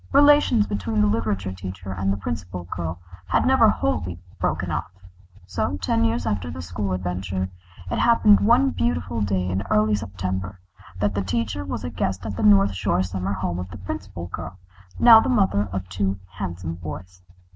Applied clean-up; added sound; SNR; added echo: none; none; none; none.